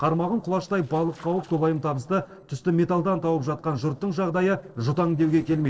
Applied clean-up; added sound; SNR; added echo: neural separator model SepFormer DNS4.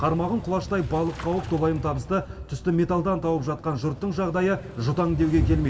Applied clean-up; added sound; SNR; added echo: none; Engine starting / Motorcycle; 15 dB; reverberation time 1.3 s.